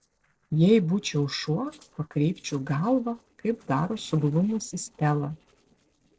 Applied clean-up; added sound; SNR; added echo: neural separator model SepFormer DNS4.